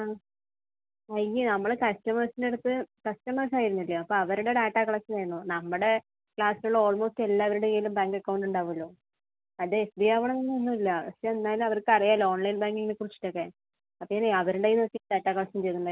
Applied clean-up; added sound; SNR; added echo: none; none; none; none.